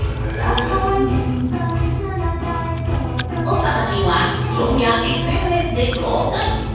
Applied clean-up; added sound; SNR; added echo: none; Chewing, mastication; 17 dB; reverberation time 1.3 s.